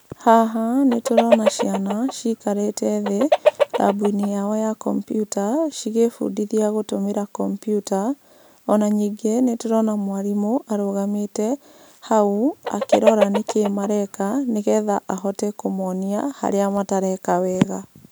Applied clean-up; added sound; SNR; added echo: none; Chicken, rooster; 2 dB; none.